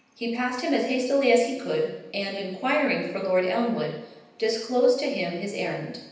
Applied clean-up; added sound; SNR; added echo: none; none; none; reverberation time 0.9 s.